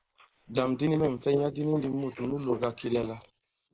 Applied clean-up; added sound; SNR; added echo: neural mask model Resemble Enhance denoiser.